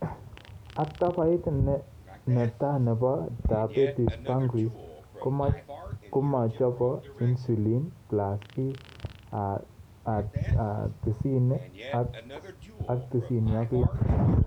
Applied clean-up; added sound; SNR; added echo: none; Fart; 20 dB; none.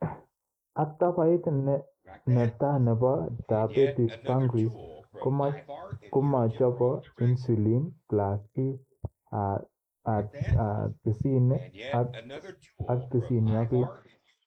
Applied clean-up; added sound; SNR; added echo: neural mask model Resemble Enhance denoiser.